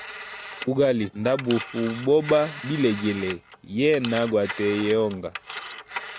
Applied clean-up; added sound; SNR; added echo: none; Telephone; 12 dB; none.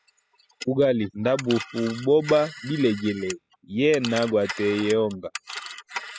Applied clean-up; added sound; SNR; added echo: classical method spectral subtraction.